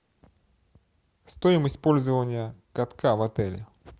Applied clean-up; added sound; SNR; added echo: none; none; none; none.